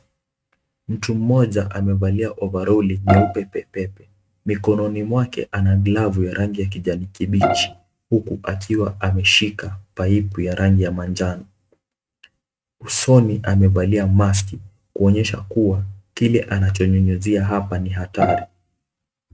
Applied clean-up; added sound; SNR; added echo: neural mask model RNNoise.